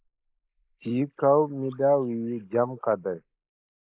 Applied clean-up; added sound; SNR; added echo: neural mask model Resemble Enhance denoiser.